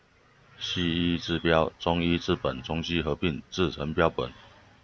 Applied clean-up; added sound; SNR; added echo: none; none; none; none.